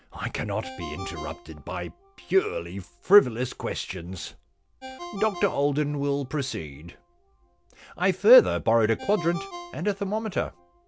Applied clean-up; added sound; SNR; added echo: none; Ringtone; 17 dB; none.